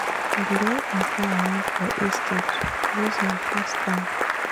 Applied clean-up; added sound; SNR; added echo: none; Applause / Cheering; -4 dB; none.